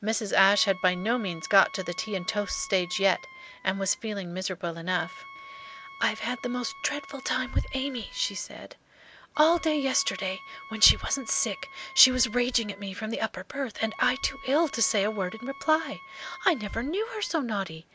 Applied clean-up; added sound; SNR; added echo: none; Wind instrument, woodwind instrument; 18 dB; none.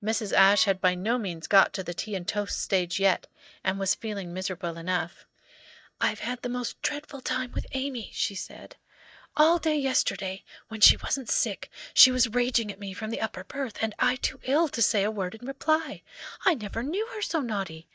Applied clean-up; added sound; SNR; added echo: neural mask model DeepFilterNet 3.